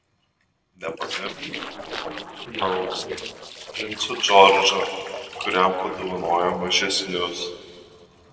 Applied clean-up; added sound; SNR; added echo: neural separator model SepFormer DNS4.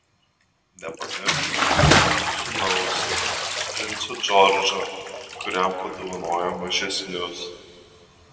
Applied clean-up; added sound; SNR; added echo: none; Bathtub (filling or washing) / Splash, splatter; -1 dB; reverberation time 1.7 s.